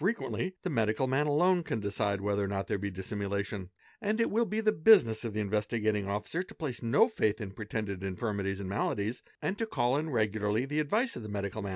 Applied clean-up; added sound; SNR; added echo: none; none; none; none.